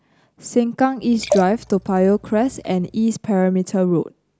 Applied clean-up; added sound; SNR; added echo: none; Liquid; 10 dB; none.